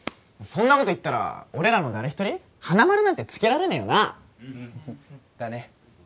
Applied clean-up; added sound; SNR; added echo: none; none; none; none.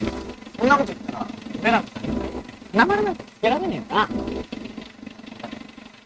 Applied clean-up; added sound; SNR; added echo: neural mask model RNNoise.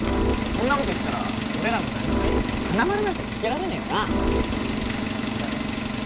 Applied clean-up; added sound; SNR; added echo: none; Engine + Organ; -4 dB; none.